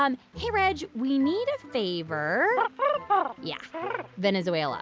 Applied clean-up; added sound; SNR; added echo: none; none; none; none.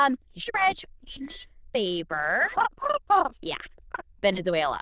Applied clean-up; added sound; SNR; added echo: neural diffusion model UNIVERSE++.